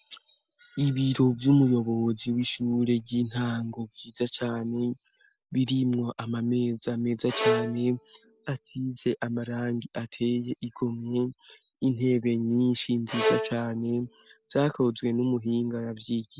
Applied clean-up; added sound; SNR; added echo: none; Bowed string instrument; 4 dB; none.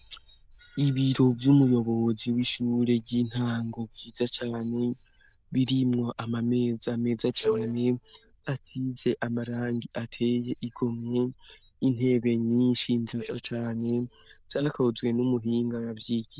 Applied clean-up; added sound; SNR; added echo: neural diffusion model UNIVERSE++.